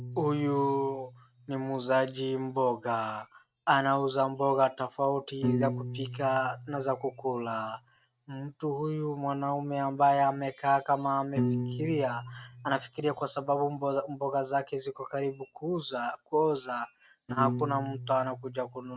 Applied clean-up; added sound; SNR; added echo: neural mask model RNNoise.